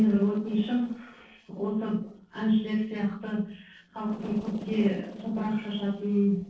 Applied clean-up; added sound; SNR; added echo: neural separator model SepFormer DNS4.